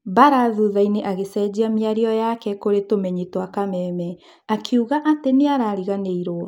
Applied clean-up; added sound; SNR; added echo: none; none; none; none.